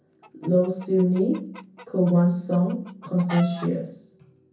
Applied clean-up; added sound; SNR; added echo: none; Chicken, rooster; 18 dB; reverberation time 0.6 s.